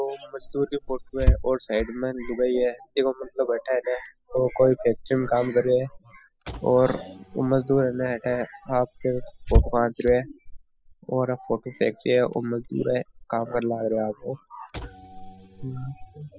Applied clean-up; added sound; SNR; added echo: classical method spectral subtraction.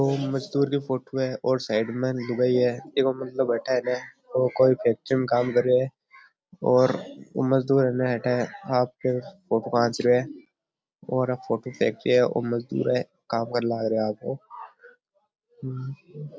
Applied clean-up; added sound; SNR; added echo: none; none; none; none.